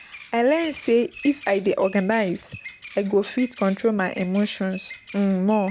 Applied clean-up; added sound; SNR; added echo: none; Bird vocalization, bird call, bird song; 18 dB; none.